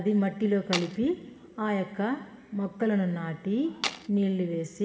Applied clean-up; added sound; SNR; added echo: none; Tools; 6 dB; reverberation time 1.5 s.